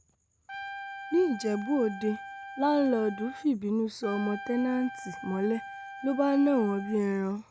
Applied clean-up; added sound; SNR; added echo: none; Trumpet; 13 dB; none.